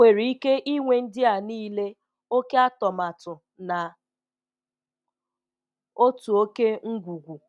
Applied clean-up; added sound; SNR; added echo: none; none; none; none.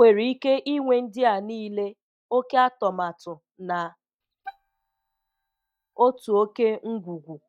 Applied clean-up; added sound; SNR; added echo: neural mask model DeepFilterNet 3.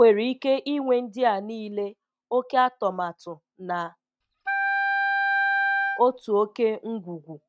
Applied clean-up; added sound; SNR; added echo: neural mask model RNNoise.